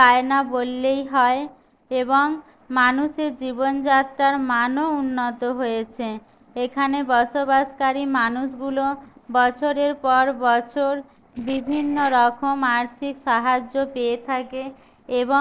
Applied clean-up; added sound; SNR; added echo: neural separator model SepFormer DNS4.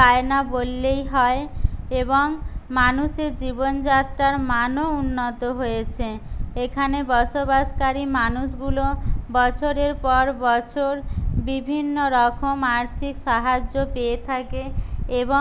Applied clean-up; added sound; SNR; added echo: none; none; none; none.